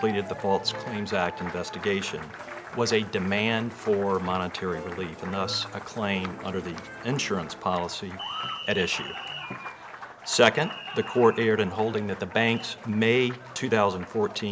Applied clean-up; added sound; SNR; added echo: none; Applause; 12 dB; none.